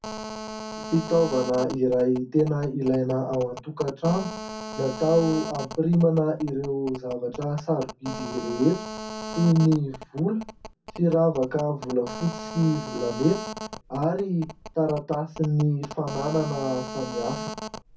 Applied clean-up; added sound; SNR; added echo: none; Telephone; 12 dB; reverberation time 0.3 s.